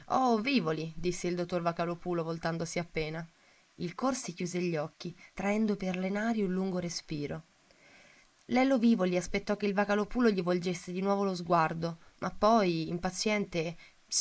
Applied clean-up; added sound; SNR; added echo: neural mask model Resemble Enhance denoiser.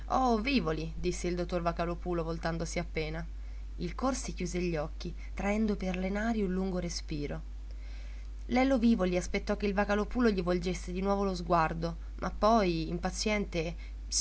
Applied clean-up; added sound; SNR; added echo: none; none; none; none.